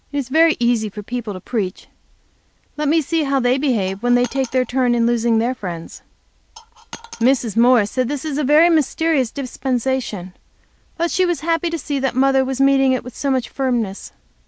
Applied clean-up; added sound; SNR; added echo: none; Coin (dropping); 19 dB; none.